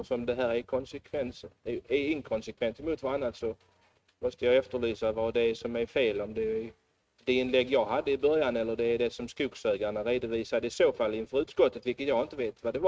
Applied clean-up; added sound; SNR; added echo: neural mask model RNNoise.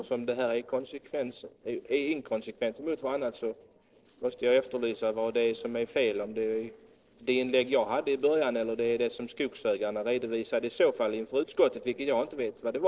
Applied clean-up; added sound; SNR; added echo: neural separator model SepFormer DNS4.